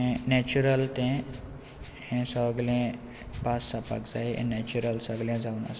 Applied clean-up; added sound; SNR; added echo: none; Rattle (instrument); 11 dB; none.